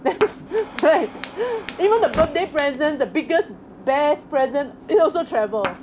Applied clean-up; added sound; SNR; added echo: none; Fire; 11 dB; none.